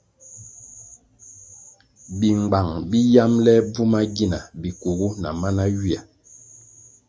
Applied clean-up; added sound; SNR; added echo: none; none; none; none.